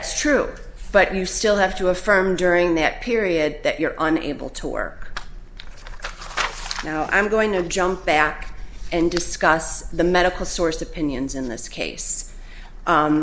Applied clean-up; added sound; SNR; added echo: none; none; none; none.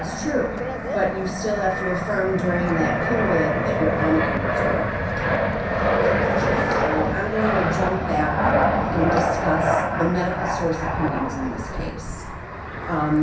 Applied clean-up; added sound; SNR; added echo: none; Fixed-wing aircraft, airplane; -3 dB; reverberation time 0.6 s.